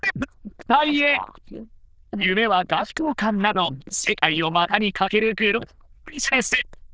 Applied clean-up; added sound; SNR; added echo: neural diffusion model UNIVERSE++.